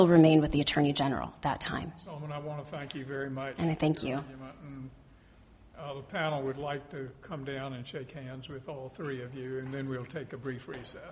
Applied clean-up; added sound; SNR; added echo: none; none; none; none.